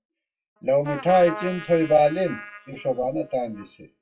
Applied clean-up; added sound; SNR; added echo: classical method WPE with log-MMSE.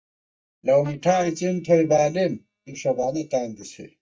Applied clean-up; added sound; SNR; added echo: neural mask model DeepFilterNet 3.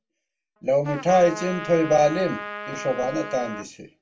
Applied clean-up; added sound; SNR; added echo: none; Trumpet; 11 dB; reverberation time 0.2 s.